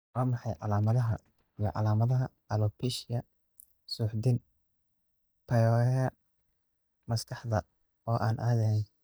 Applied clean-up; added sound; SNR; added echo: neural mask model DeepFilterNet 3.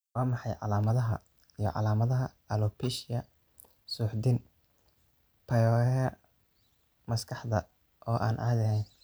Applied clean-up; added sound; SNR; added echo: none; none; none; none.